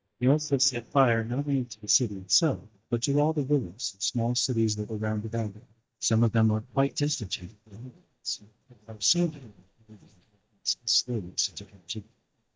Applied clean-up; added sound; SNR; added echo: neural mask model DeepFilterNet 3.